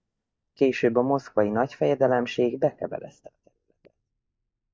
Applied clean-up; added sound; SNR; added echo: neural mask model DeepFilterNet 3.